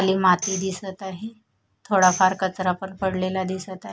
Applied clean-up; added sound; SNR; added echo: none; Tambourine; 13 dB; none.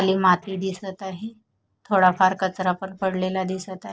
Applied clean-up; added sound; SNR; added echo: neural separator model SepFormer DNS4.